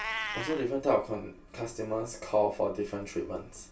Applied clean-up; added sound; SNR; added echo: none; Meow; 11 dB; reverberation time 0.2 s.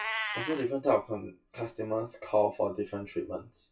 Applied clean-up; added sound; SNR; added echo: classical method WPE with log-MMSE.